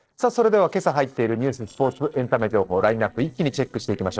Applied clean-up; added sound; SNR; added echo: neural separator model SepFormer DNS4.